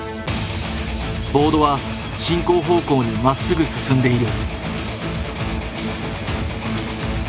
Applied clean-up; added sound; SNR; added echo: none; none; none; none.